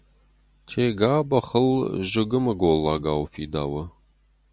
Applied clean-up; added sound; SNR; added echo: none; none; none; none.